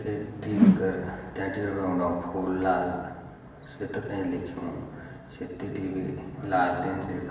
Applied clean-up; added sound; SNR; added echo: none; Whoosh, swoosh, swish; -5 dB; reverberation time 1.2 s.